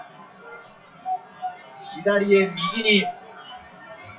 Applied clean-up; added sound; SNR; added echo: classical method WPE with log-MMSE.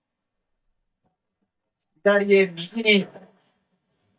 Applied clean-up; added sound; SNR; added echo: neural mask model DeepFilterNet 3.